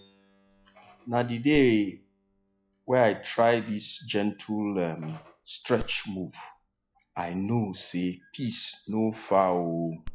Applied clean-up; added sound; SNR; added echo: classical method log-MMSE.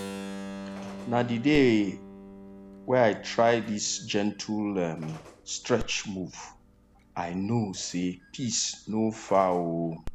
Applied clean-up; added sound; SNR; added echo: none; Keyboard (musical) + Telephone; 14 dB; none.